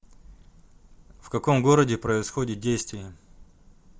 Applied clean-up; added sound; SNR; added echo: none; none; none; none.